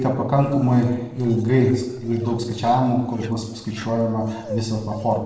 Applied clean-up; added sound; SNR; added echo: neural separator model SepFormer DNS4.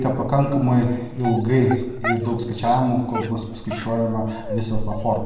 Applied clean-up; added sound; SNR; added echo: none; Dog; 13 dB; reverberation time 0.9 s.